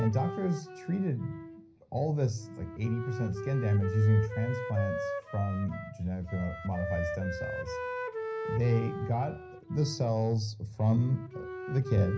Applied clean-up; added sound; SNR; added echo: none; Wind instrument, woodwind instrument; 9 dB; reverberation time 0.5 s.